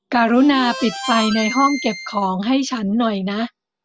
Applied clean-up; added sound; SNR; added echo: none; Harmonica; 10 dB; none.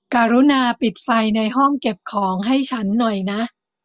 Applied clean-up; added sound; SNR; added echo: none; none; none; none.